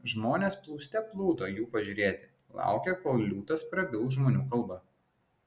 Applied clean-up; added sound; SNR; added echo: none; none; none; none.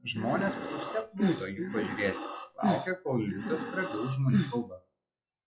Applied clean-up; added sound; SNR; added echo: classical method log-MMSE.